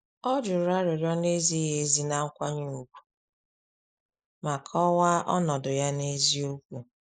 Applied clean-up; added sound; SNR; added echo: neural mask model Resemble Enhance denoiser.